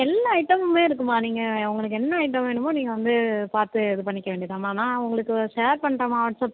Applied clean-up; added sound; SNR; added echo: none; none; none; none.